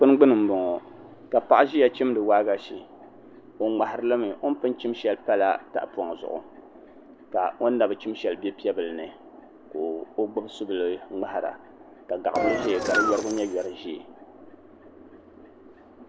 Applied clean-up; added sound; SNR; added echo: none; Engine; 2 dB; none.